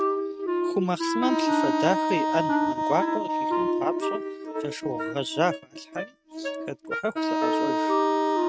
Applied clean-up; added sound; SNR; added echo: neural mask model RNNoise.